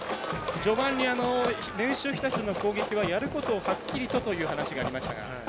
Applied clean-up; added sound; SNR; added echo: none; none; none; none.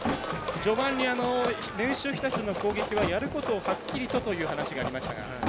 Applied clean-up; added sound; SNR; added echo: none; Drawer open or close; 11 dB; none.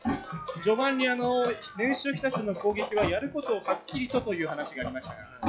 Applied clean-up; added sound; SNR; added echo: classical method log-MMSE.